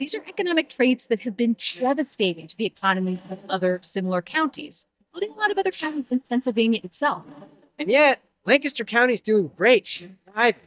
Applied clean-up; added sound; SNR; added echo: neural mask model DeepFilterNet 3.